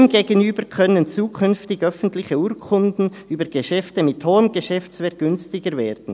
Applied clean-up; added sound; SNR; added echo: none; none; none; none.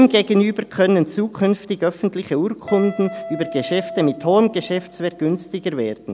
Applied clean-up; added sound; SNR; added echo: none; Guitar; 17 dB; none.